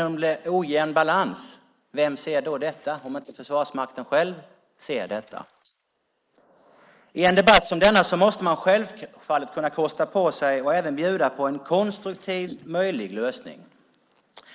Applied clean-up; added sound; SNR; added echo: neural mask model Resemble Enhance denoiser.